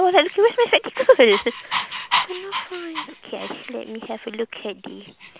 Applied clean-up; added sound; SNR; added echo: none; Dog; 10 dB; none.